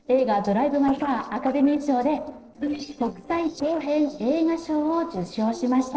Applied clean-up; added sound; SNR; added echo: neural separator model SepFormer DNS4.